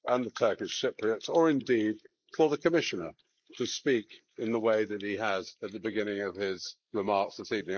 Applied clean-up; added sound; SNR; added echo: neural mask model Resemble Enhance denoiser.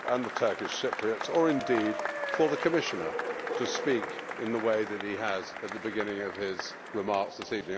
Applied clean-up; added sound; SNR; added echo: none; Applause / Crowd / Cheering; 6 dB; none.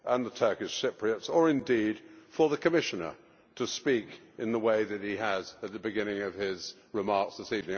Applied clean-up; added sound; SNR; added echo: none; none; none; none.